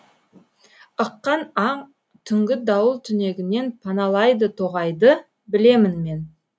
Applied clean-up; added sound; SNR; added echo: none; none; none; none.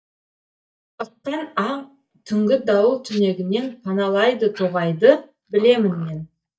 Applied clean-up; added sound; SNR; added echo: neural mask model DeepFilterNet 3.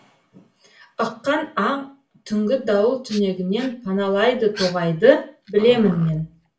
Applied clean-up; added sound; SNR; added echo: none; Dog; 18 dB; reverberation time 0.3 s.